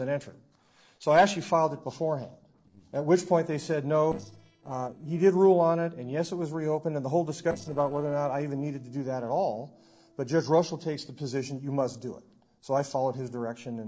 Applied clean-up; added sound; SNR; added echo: neural separator model SepFormer DNS4.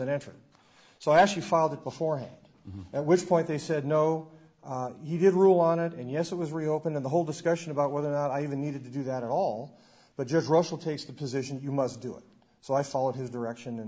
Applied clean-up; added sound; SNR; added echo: none; none; none; none.